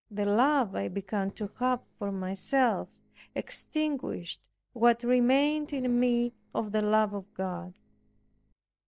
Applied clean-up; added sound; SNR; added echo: neural separator model SepFormer DNS4.